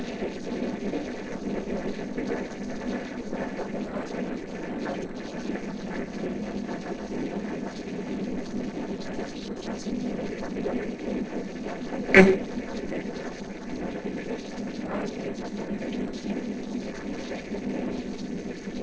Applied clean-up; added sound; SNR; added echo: neural separator model SepFormer DNS4.